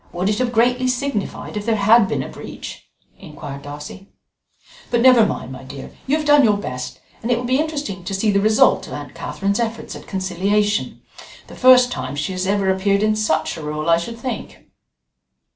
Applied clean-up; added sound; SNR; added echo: none; none; none; none.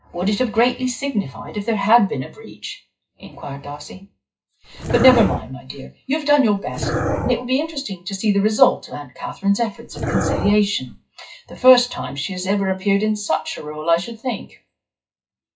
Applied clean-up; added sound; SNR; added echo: classical method WPE with log-MMSE.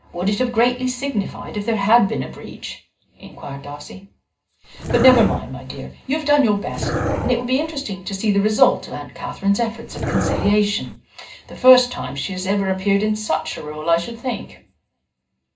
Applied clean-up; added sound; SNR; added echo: none; Dog; 4 dB; reverberation time 0.2 s.